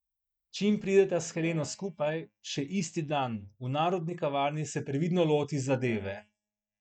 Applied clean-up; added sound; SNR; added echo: neural mask model DeepFilterNet 3.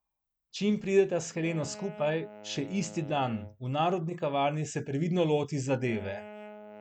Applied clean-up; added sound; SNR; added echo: none; Wind instrument, woodwind instrument; 19 dB; none.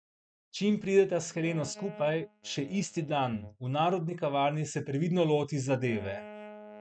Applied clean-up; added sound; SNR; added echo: neural mask model RNNoise.